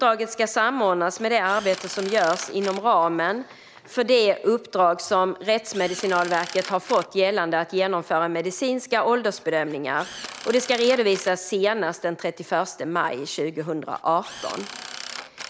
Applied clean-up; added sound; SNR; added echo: none; Drill; 18 dB; none.